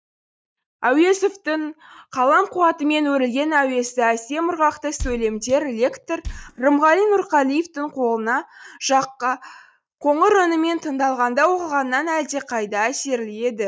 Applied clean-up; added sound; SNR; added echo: neural mask model DeepFilterNet 3.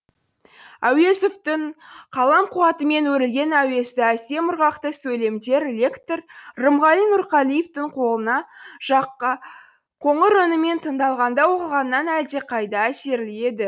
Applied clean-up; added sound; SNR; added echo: none; none; none; none.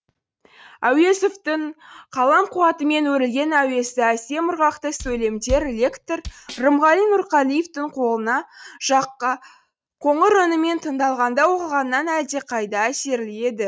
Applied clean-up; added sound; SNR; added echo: neural mask model RNNoise.